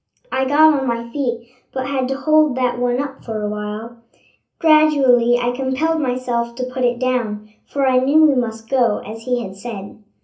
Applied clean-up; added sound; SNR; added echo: none; none; none; reverberation time 0.3 s.